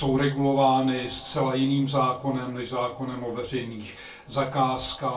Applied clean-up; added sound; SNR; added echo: none; none; none; reverberation time 0.2 s.